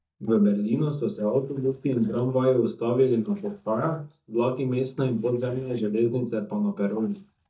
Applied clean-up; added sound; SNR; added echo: neural mask model DeepFilterNet 3.